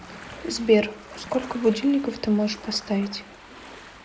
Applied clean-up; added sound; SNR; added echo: none; Ocean; 17 dB; none.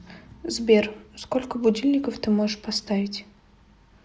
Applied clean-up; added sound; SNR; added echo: none; none; none; none.